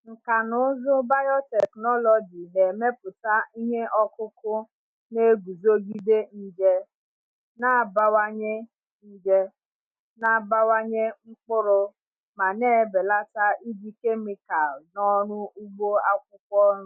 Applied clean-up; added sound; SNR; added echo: none; none; none; none.